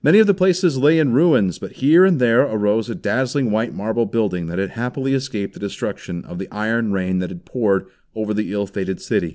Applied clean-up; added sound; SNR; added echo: none; none; none; none.